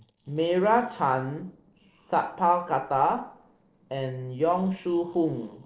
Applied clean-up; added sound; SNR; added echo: neural separator model SepFormer DNS4.